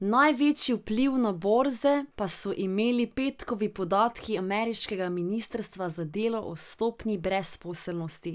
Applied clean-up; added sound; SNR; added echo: none; none; none; none.